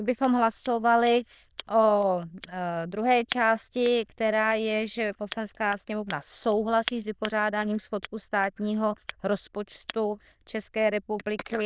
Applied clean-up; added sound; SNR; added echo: neural diffusion model UNIVERSE++.